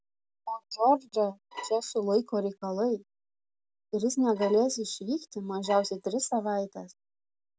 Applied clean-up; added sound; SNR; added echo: none; Bowed string instrument; 14 dB; none.